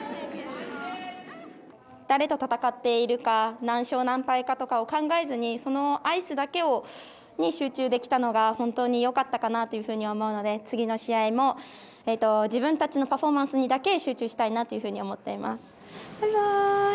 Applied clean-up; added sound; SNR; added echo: none; none; none; none.